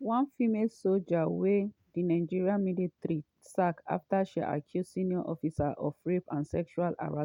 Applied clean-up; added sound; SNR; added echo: none; none; none; none.